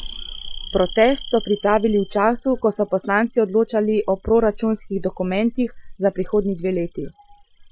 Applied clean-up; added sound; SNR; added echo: classical method Wiener filter.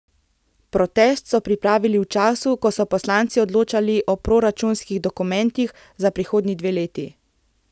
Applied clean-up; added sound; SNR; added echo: none; none; none; none.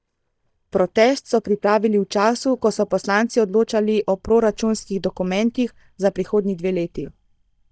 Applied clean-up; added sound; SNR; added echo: neural mask model DeepFilterNet 3.